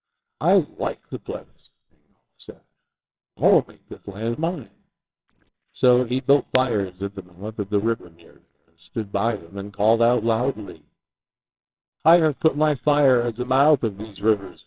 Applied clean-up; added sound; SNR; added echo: neural separator model SepFormer WHAMR!.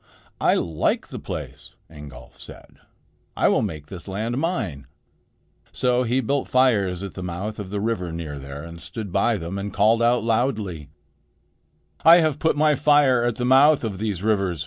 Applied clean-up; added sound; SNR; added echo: none; none; none; none.